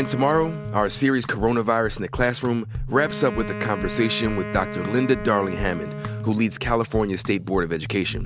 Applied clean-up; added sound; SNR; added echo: none; Wind instrument, woodwind instrument; 12 dB; none.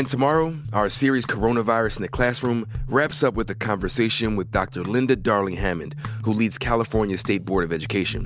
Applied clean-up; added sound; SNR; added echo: none; none; none; none.